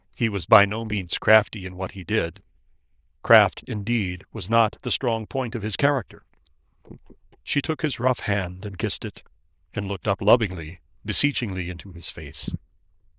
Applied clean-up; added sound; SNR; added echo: neural diffusion model UNIVERSE++.